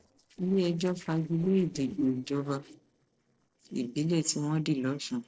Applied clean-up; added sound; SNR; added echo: neural separator model SepFormer DNS4.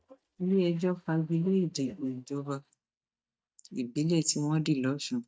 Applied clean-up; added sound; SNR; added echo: neural mask model DeepFilterNet 3.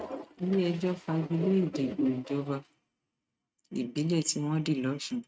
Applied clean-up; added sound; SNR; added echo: neural mask model RNNoise.